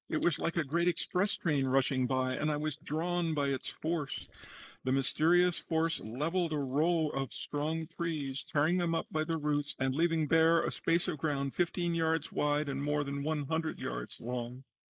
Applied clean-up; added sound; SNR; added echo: neural mask model Resemble Enhance denoiser.